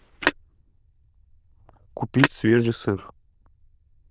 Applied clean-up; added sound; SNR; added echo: neural diffusion model UNIVERSE++.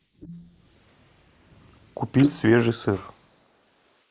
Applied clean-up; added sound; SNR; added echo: neural mask model Resemble Enhance denoiser.